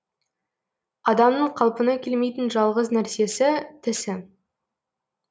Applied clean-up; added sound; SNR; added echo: none; none; none; none.